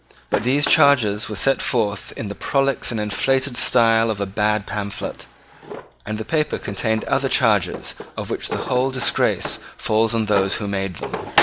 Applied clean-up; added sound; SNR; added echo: none; Drawer open or close; 10 dB; none.